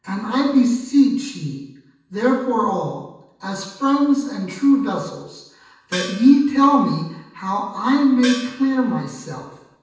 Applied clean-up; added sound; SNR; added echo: none; Gong; 15 dB; reverberation time 0.9 s.